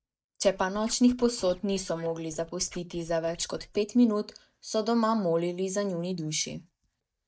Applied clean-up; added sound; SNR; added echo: neural mask model DeepFilterNet 3.